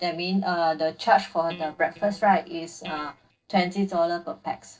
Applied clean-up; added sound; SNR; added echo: neural separator model SepFormer DNS4.